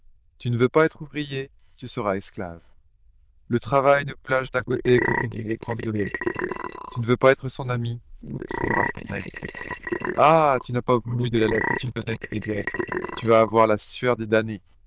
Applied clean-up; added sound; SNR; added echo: neural diffusion model UNIVERSE++.